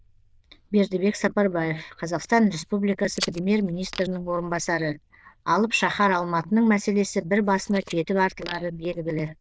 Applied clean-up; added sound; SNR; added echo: neural diffusion model UNIVERSE++.